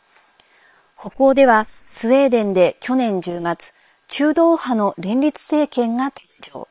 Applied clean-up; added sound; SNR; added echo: neural separator model SepFormer WHAM!.